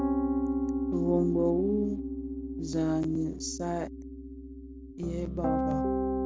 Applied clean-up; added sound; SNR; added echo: none; Piano; 0 dB; none.